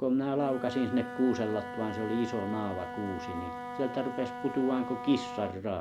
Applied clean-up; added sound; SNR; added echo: none; Wind instrument, woodwind instrument; 9 dB; none.